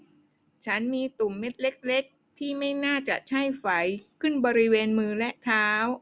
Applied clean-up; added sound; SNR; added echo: none; none; none; none.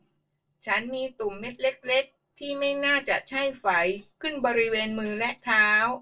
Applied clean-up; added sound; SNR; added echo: neural separator model SepFormer DNS4.